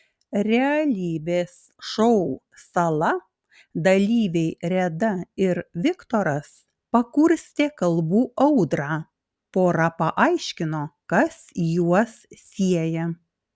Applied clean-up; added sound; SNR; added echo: none; none; none; none.